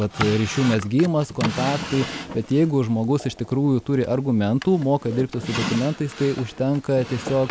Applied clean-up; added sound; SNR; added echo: none; Drawer open or close; 11 dB; none.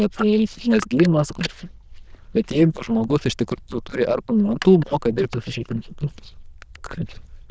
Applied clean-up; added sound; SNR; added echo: neural diffusion model UNIVERSE++.